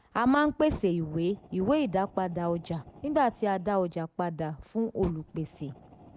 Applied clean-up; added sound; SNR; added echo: none; Fire; 18 dB; none.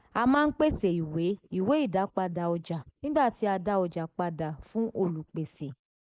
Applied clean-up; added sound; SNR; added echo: neural mask model Resemble Enhance denoiser.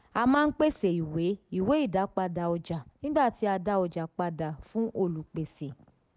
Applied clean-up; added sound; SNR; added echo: none; none; none; none.